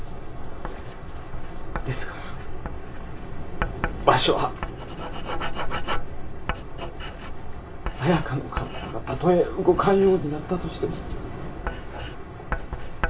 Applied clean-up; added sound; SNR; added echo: none; Writing; 3 dB; reverberation time 0.2 s.